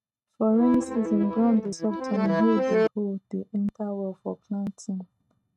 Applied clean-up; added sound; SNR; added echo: neural mask model RNNoise.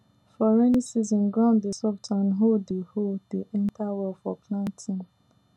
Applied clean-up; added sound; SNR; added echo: none; none; none; none.